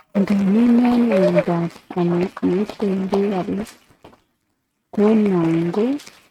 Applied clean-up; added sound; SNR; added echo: neural mask model RNNoise.